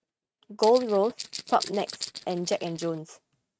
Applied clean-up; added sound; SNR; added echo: neural mask model RNNoise.